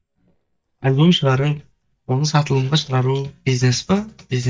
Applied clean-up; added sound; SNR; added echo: neural mask model DeepFilterNet 3.